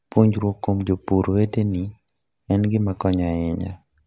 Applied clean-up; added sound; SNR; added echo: none; none; none; none.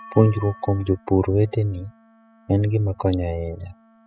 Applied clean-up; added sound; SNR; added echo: classical method spectral subtraction.